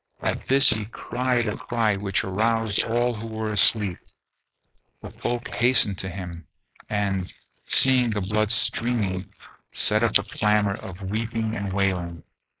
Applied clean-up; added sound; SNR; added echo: neural mask model Resemble Enhance denoiser.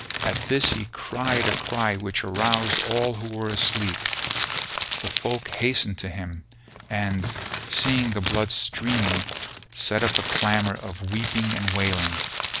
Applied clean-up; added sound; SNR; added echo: none; Crumpling, crinkling; 3 dB; none.